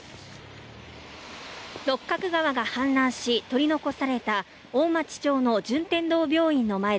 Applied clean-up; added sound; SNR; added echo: none; none; none; none.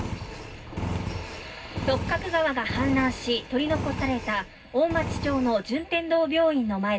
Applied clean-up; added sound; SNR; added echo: none; Engine; 7 dB; reverberation time 0.4 s.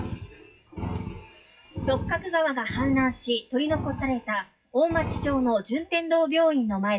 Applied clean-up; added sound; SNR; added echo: classical method WPE with log-MMSE.